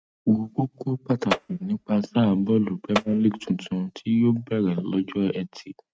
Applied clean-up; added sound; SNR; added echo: neural mask model RNNoise.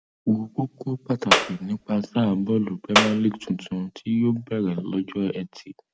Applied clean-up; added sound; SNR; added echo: none; Clapping; -3 dB; none.